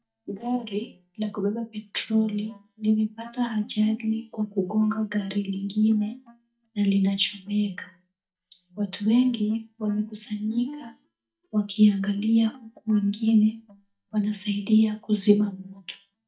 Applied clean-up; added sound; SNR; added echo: neural mask model DeepFilterNet 3.